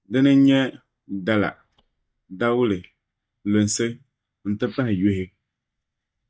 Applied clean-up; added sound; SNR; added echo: neural mask model DeepFilterNet 3.